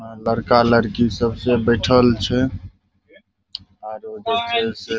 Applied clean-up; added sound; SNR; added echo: none; none; none; none.